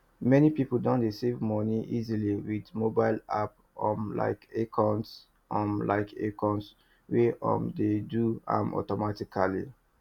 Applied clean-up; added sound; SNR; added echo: none; none; none; none.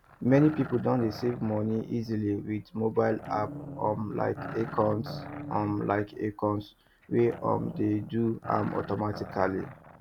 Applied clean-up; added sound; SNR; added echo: none; Musical instrument + Growling; 14 dB; none.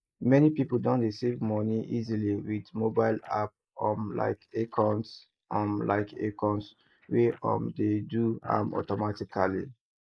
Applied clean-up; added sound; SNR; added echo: neural mask model Resemble Enhance denoiser.